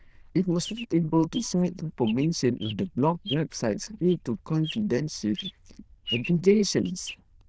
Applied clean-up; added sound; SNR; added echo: neural diffusion model UNIVERSE++.